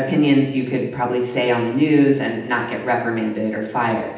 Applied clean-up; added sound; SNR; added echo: none; none; none; reverberation time 0.8 s.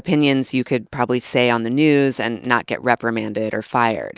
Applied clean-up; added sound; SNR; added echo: none; none; none; none.